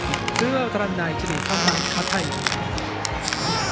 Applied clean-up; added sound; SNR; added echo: none; Squeak; 4 dB; none.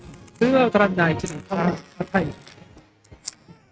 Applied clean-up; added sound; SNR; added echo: neural mask model RNNoise.